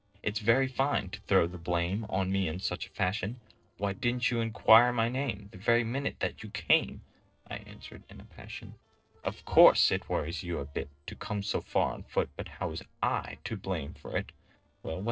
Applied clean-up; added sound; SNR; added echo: neural separator model SepFormer DNS4.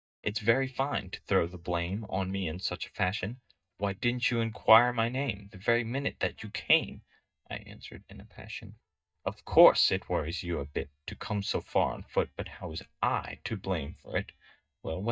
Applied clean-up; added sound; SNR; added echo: neural mask model DeepFilterNet 3.